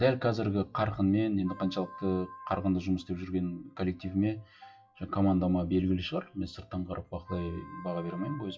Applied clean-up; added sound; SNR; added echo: classical method WPE with log-MMSE.